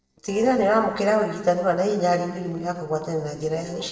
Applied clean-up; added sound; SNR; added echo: neural separator model SepFormer DNS4.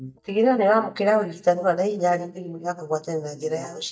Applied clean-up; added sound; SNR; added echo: neural mask model DeepFilterNet 3.